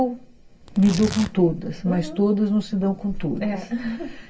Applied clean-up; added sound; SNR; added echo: none; Tearing; 14 dB; reverberation time 0.2 s.